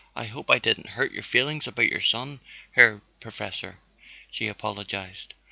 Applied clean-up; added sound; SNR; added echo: none; none; none; none.